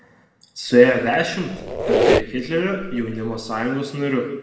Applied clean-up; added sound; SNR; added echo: none; Squeak; 2 dB; reverberation time 1.0 s.